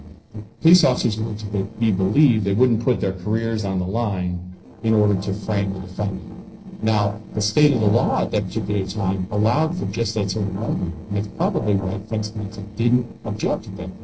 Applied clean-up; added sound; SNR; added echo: neural separator model SepFormer DNS4.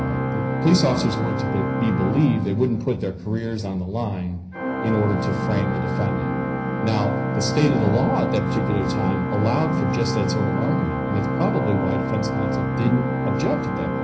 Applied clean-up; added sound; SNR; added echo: none; Organ; 1 dB; reverberation time 0.4 s.